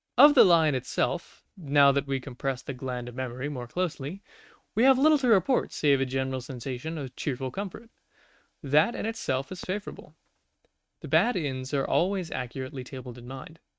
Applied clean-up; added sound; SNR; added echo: neural mask model RNNoise.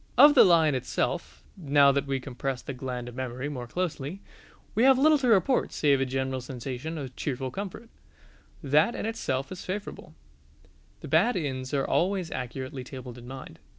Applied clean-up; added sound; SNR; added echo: none; none; none; none.